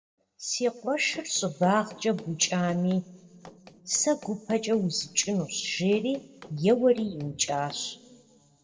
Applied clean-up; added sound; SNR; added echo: neural separator model SepFormer DNS4.